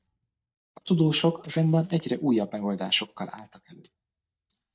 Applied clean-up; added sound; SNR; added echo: neural mask model DeepFilterNet 3.